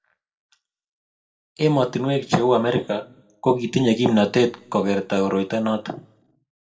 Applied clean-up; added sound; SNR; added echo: none; none; none; reverberation time 0.3 s.